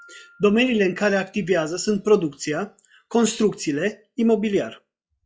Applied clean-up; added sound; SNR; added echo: classical method log-MMSE.